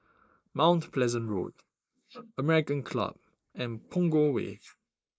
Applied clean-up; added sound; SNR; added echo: neural mask model Resemble Enhance denoiser.